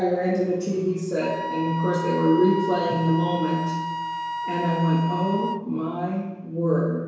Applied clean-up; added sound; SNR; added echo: none; Wind instrument, woodwind instrument; 8 dB; reverberation time 1.0 s.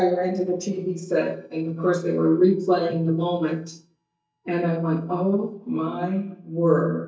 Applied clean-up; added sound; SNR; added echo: neural mask model DeepFilterNet 3.